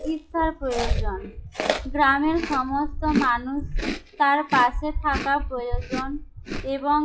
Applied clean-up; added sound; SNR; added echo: classical method WPE with log-MMSE.